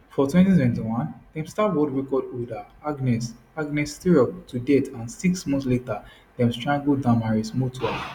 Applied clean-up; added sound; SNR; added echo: none; none; none; none.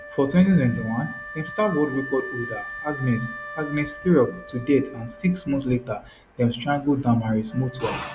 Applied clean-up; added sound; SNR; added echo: none; Wind instrument, woodwind instrument; 14 dB; none.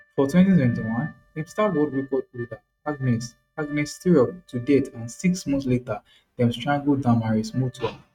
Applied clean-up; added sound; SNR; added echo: neural mask model RNNoise.